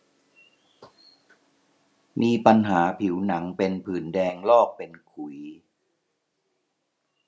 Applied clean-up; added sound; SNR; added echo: none; none; none; none.